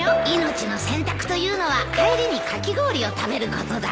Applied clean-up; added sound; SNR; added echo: none; Bowed string instrument; 5 dB; none.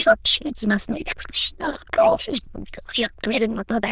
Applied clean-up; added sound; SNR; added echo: neural diffusion model UNIVERSE++.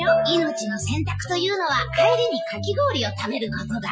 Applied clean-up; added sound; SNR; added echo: classical method Wiener filter.